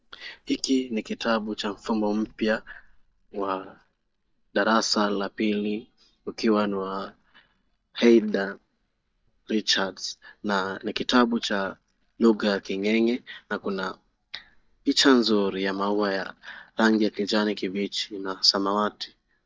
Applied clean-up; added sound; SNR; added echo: neural mask model DeepFilterNet 3.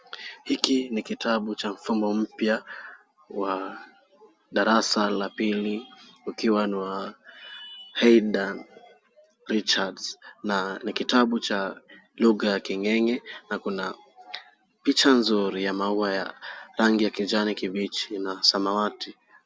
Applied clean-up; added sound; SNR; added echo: none; none; none; none.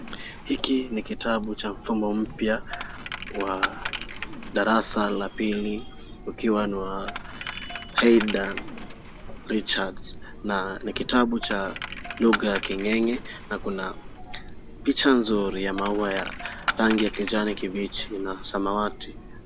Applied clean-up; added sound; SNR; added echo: none; Coin (dropping); 8 dB; none.